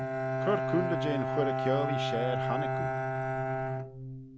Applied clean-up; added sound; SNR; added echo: none; Bowed string instrument; -3 dB; none.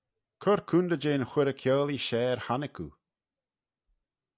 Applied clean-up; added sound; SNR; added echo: none; none; none; none.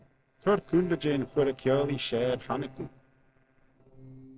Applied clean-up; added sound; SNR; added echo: neural separator model SepFormer DNS4.